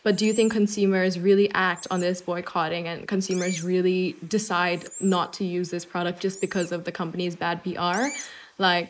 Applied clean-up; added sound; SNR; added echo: neural mask model Resemble Enhance denoiser.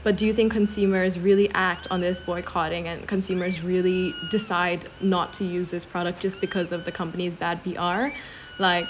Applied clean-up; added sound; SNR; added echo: none; Squeak; 16 dB; none.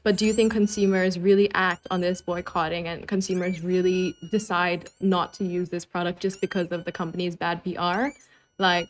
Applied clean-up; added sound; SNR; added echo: neural mask model RNNoise.